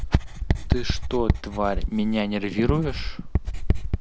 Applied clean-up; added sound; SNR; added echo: none; Writing; -3 dB; none.